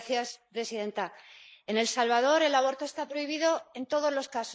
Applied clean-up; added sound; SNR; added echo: neural mask model Resemble Enhance denoiser.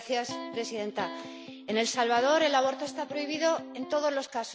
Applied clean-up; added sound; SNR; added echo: none; Electric guitar; 13 dB; none.